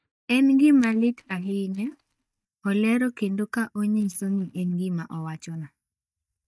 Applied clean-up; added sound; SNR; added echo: neural mask model DeepFilterNet 3.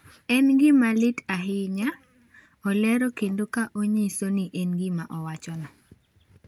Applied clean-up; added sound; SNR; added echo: none; none; none; none.